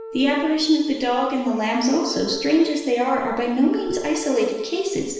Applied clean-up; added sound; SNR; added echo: none; Wind instrument, woodwind instrument; 17 dB; reverberation time 1.0 s.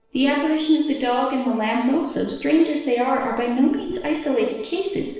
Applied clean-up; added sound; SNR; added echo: neural separator model SepFormer DNS4.